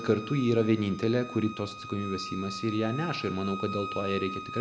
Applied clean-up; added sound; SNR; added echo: none; Bowed string instrument; 10 dB; none.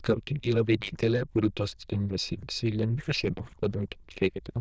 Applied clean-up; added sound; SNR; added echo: neural diffusion model UNIVERSE++.